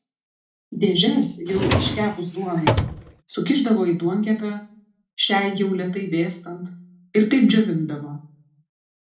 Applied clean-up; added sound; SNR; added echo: none; Drawer open or close; 2 dB; reverberation time 0.4 s.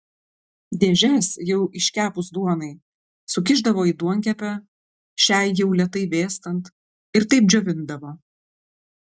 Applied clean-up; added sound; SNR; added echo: none; none; none; none.